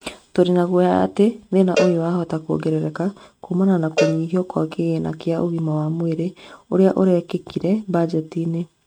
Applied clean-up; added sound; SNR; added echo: neural mask model RNNoise.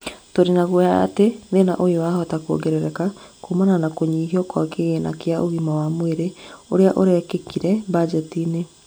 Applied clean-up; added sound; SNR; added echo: none; none; none; none.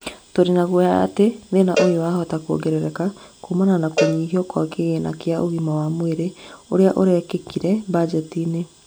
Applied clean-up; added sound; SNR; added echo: none; Cowbell; 8 dB; none.